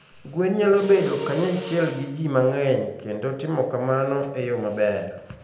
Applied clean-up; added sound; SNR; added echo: none; Mechanisms; 15 dB; reverberation time 0.7 s.